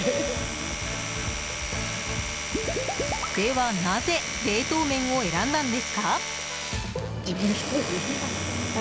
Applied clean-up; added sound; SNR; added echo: none; Domestic sounds, home sounds; 4 dB; none.